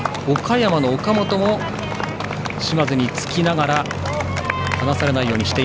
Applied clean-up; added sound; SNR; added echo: none; none; none; none.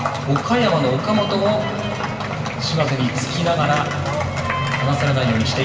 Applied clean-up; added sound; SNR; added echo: none; none; none; reverberation time 2.4 s.